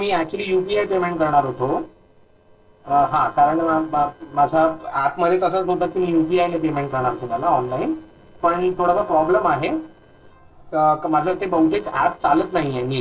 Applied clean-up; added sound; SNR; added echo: neural separator model SepFormer DNS4.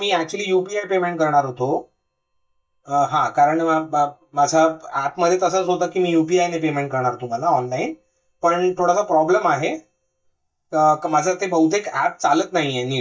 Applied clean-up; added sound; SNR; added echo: neural mask model DeepFilterNet 3.